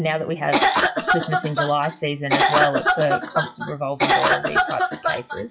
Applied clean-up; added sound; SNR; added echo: classical method WPE with log-MMSE.